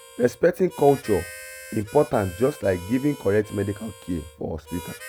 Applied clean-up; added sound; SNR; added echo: none; Harmonica; 18 dB; none.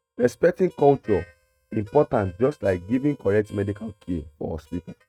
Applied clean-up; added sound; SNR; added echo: neural mask model RNNoise.